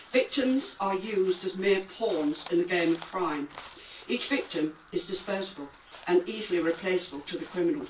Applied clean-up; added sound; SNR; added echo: none; Crow; 18 dB; reverberation time 0.2 s.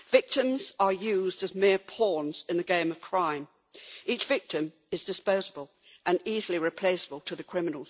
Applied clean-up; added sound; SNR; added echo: none; none; none; none.